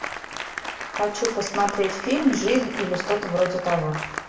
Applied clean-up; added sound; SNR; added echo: none; Applause; 8 dB; reverberation time 0.9 s.